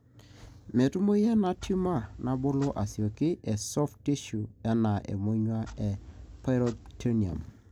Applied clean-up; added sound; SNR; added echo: none; Clock; 18 dB; none.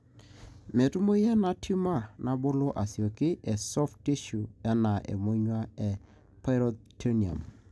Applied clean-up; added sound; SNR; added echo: none; none; none; none.